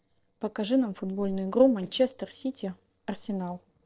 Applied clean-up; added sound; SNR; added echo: neural separator model SepFormer DNS4.